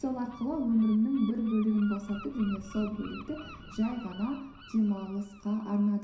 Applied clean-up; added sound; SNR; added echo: none; Gull, seagull; 18 dB; reverberation time 0.7 s.